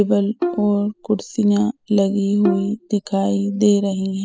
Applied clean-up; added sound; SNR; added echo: classical method spectral subtraction.